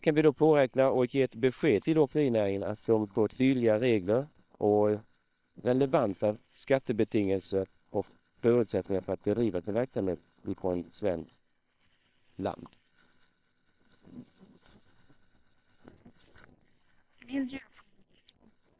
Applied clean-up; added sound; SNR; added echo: neural separator model SepFormer WHAM!.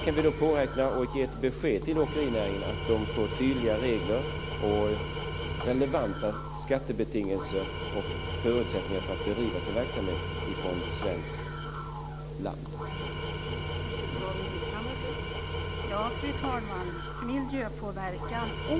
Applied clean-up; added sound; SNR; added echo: none; Tools; 6 dB; none.